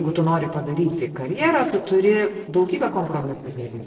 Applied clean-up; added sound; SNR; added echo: neural separator model SepFormer DNS4.